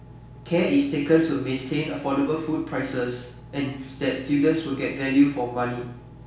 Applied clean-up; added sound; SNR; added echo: none; Engine; 19 dB; reverberation time 0.6 s.